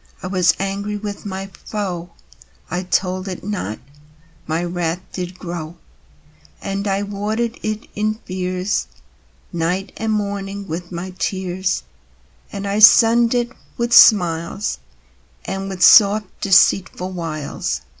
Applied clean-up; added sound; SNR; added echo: none; none; none; none.